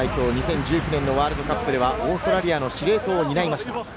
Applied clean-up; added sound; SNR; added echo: none; none; none; none.